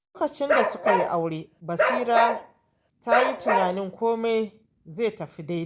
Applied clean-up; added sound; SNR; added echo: none; Bark; -1 dB; none.